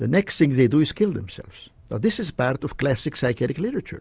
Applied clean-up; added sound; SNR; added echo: none; none; none; none.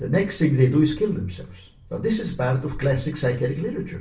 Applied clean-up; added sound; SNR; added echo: none; none; none; reverberation time 0.3 s.